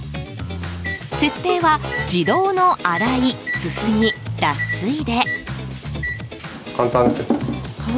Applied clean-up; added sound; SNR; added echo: none; Bowed string instrument; 13 dB; none.